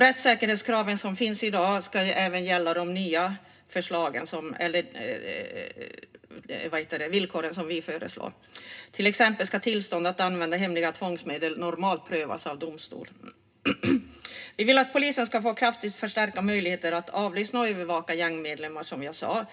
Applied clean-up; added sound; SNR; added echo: none; none; none; reverberation time 0.2 s.